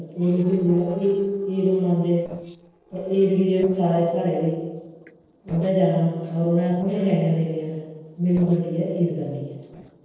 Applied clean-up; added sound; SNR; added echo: neural separator model SepFormer DNS4.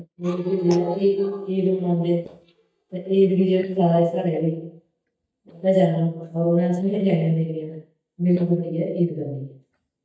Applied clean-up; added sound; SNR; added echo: neural mask model DeepFilterNet 3.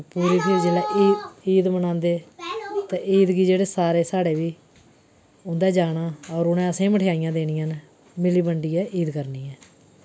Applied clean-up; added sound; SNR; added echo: none; none; none; none.